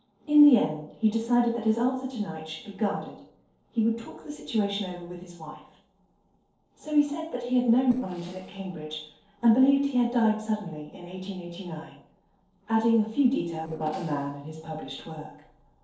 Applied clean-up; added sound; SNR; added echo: neural separator model SepFormer DNS4.